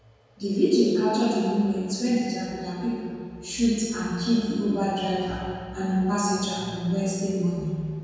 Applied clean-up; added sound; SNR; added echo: none; none; none; reverberation time 1.9 s.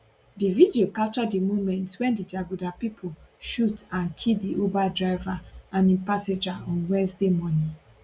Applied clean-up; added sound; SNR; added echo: none; none; none; none.